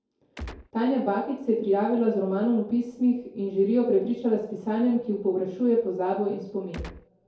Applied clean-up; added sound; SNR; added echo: none; Gunshot, gunfire; 12 dB; reverberation time 2.3 s.